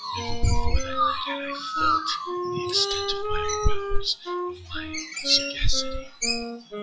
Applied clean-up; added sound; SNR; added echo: classical method log-MMSE.